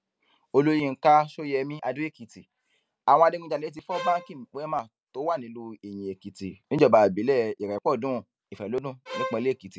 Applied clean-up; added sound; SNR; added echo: none; Bowed string instrument; 9 dB; none.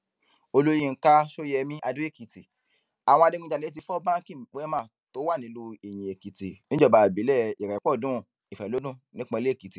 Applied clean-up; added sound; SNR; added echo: none; none; none; none.